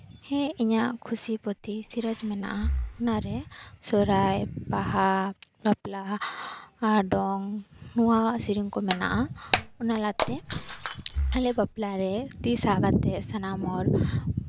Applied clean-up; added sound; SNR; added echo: none; Breathing + Shatter; 5 dB; none.